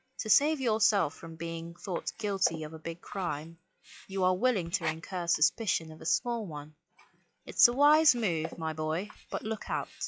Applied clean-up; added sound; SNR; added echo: classical method log-MMSE.